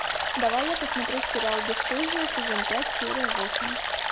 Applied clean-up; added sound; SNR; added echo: none; Stream; -3 dB; none.